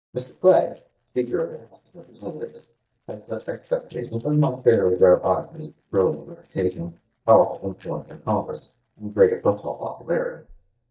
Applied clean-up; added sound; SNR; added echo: neural mask model DeepFilterNet 3.